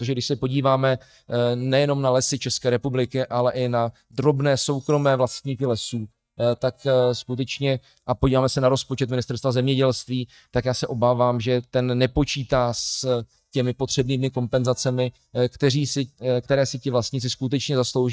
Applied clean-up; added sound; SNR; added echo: neural mask model DeepFilterNet 3.